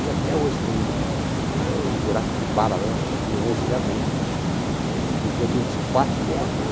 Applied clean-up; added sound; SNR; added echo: none; Water; -4 dB; none.